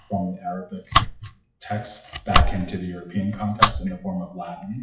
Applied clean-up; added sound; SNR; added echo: classical method WPE with log-MMSE.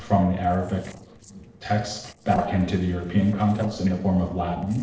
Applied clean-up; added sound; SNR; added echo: neural separator model SepFormer DNS4.